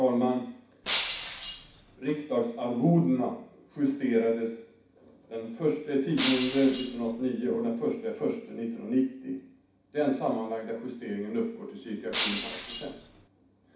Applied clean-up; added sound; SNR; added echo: none; Shatter; -2 dB; reverberation time 0.6 s.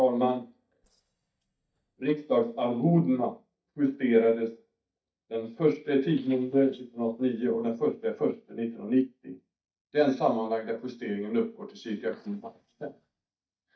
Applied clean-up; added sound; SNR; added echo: neural mask model DeepFilterNet 3.